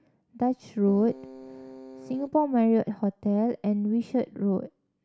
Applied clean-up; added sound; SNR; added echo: none; Keyboard (musical); 17 dB; none.